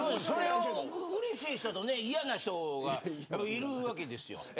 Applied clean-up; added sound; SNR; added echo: none; none; none; none.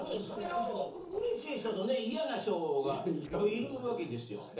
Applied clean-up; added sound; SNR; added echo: neural separator model SepFormer DNS4.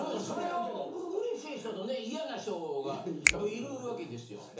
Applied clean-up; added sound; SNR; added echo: none; Finger snapping; -2 dB; reverberation time 0.8 s.